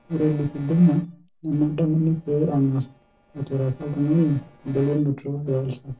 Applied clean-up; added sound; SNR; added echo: neural separator model SepFormer DNS4.